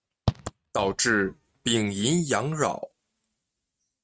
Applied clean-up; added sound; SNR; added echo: neural mask model RNNoise.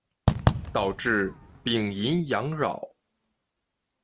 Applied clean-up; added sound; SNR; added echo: none; Fireworks; 0 dB; none.